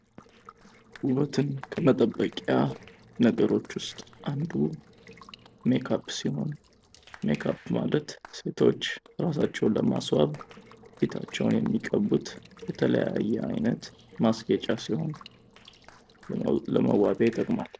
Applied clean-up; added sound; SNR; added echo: neural separator model SepFormer DNS4.